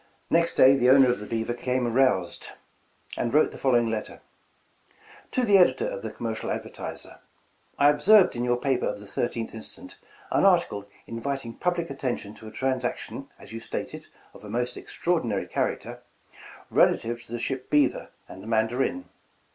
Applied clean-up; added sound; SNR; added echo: none; none; none; none.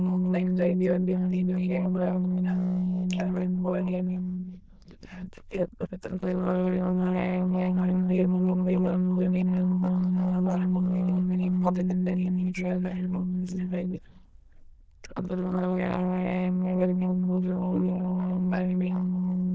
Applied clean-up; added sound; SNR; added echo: neural diffusion model UNIVERSE++.